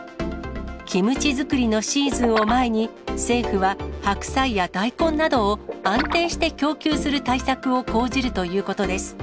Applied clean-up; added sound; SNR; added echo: none; Guitar; 11 dB; none.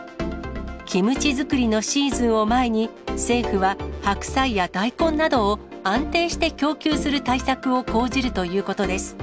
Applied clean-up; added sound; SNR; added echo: none; none; none; none.